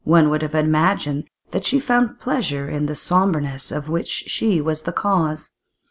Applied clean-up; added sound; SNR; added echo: none; none; none; none.